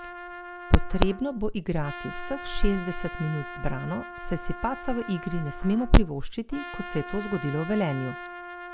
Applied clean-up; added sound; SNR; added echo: none; Trumpet; 13 dB; none.